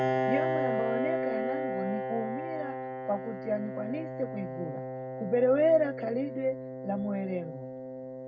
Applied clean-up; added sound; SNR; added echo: none; Piano; 2 dB; reverberation time 0.3 s.